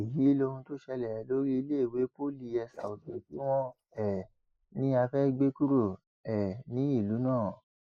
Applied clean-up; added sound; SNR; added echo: neural mask model Resemble Enhance denoiser.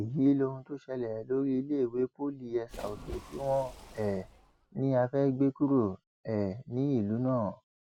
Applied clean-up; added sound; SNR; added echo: none; Splash, splatter; 16 dB; none.